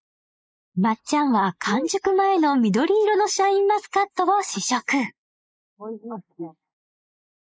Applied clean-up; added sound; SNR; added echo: neural mask model Resemble Enhance denoiser.